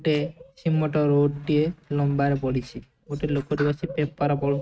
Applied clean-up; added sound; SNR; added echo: neural mask model RNNoise.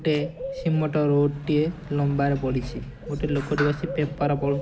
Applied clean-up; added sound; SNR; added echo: none; Bird + Sliding door; 11 dB; none.